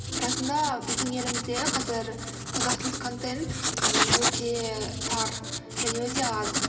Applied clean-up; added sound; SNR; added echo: none; Writing; -3 dB; reverberation time 2.2 s.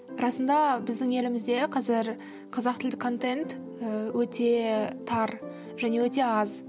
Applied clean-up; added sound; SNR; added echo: none; none; none; none.